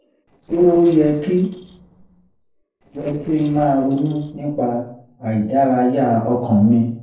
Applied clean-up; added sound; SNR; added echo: neural separator model SepFormer DNS4.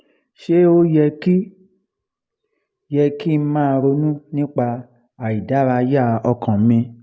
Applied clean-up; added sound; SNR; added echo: none; none; none; none.